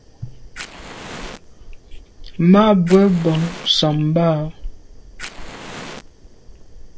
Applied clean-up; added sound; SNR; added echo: none; Fire + Fire; 14 dB; none.